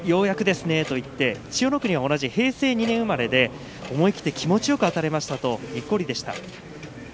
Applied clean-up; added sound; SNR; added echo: none; Clock; 20 dB; none.